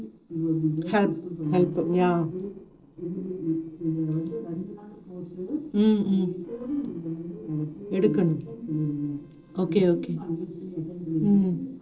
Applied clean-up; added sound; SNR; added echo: neural separator model SepFormer DNS4.